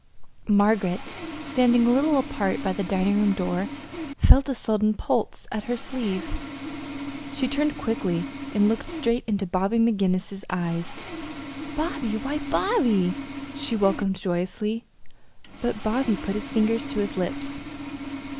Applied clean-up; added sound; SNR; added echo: none; Sawing; 10 dB; none.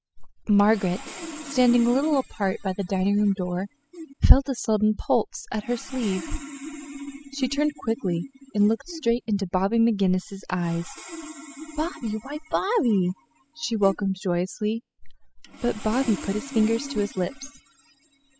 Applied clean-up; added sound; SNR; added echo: classical method spectral subtraction.